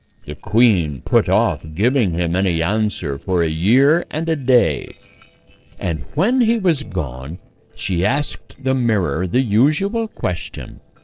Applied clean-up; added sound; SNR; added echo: neural separator model SepFormer DNS4.